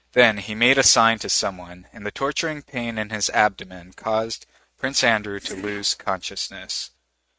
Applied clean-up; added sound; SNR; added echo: neural mask model RNNoise.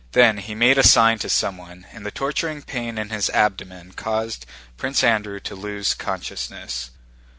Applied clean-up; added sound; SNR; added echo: none; none; none; none.